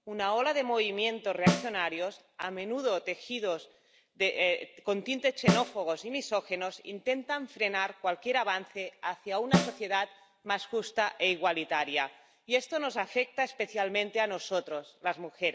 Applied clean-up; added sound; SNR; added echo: none; Snare drum; 3 dB; none.